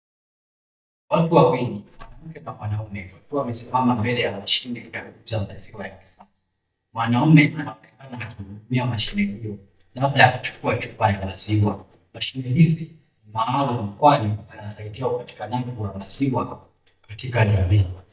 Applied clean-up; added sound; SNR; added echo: neural mask model DeepFilterNet 3.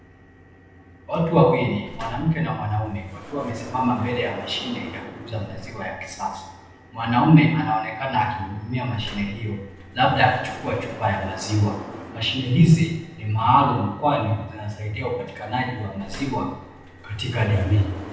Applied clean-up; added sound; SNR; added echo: none; Sliding door; 18 dB; reverberation time 0.9 s.